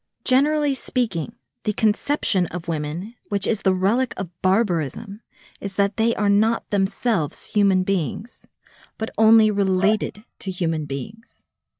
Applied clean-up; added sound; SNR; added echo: neural mask model DeepFilterNet 3.